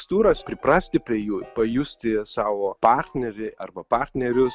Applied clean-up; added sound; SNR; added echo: none; none; none; none.